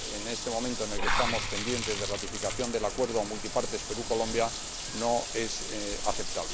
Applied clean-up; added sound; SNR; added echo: none; Bathtub (filling or washing) / Water; 1 dB; none.